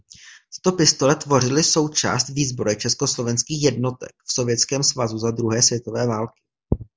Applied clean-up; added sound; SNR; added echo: none; none; none; none.